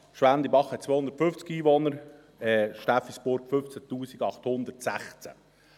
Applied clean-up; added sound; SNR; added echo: none; none; none; none.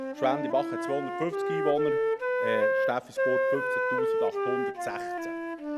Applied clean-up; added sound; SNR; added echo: none; Wind instrument, woodwind instrument; -4 dB; none.